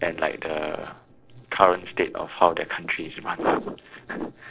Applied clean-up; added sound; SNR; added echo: neural separator model SepFormer DNS4.